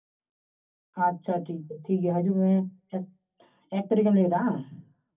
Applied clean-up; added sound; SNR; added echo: none; none; none; reverberation time 0.3 s.